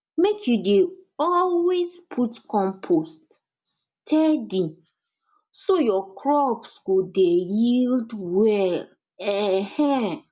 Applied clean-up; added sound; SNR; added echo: none; none; none; none.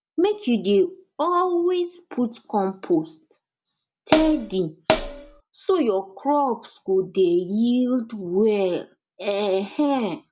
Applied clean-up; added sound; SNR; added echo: none; Hi-hat; 1 dB; none.